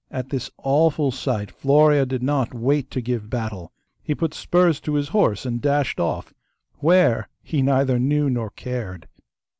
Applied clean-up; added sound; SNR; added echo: none; none; none; none.